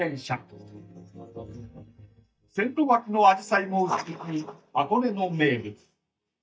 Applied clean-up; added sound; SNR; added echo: neural mask model DeepFilterNet 3.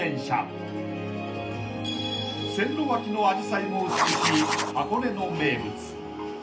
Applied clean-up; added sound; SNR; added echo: none; Writing; 0 dB; reverberation time 0.3 s.